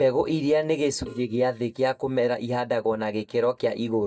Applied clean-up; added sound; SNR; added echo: neural mask model DeepFilterNet 3.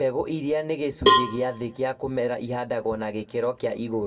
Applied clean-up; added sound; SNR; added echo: none; Cowbell; -2 dB; reverberation time 1.2 s.